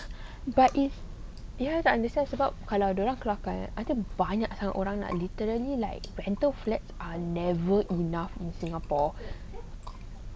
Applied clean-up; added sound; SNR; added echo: none; Chewing, mastication; 14 dB; none.